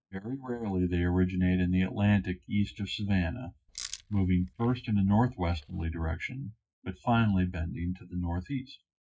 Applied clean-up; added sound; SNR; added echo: neural mask model DeepFilterNet 3.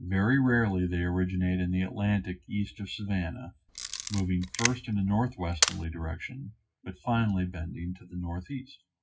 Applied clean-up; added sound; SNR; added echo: none; Camera; 3 dB; reverberation time 0.4 s.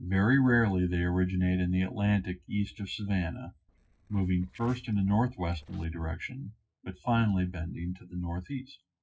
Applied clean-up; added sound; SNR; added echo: neural separator model SepFormer DNS4.